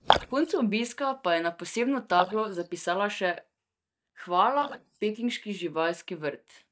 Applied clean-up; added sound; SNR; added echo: neural mask model DeepFilterNet 3.